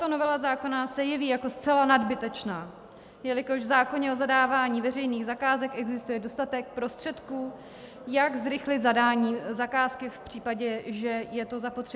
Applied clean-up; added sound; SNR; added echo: none; none; none; none.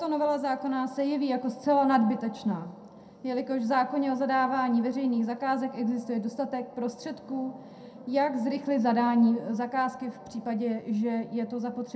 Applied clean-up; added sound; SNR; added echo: none; none; none; reverberation time 0.2 s.